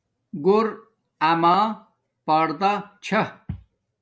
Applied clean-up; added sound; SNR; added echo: none; none; none; none.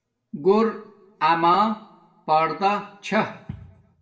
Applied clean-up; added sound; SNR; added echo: none; none; none; reverberation time 0.6 s.